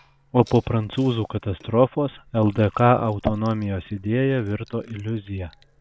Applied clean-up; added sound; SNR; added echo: none; Liquid; 17 dB; none.